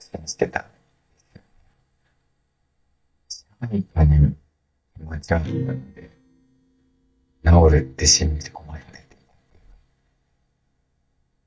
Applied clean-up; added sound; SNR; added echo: neural mask model DeepFilterNet 3.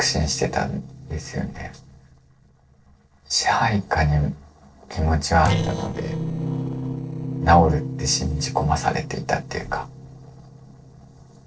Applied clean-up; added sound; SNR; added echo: neural separator model SepFormer DNS4.